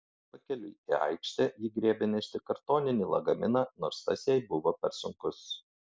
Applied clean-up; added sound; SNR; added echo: none; none; none; none.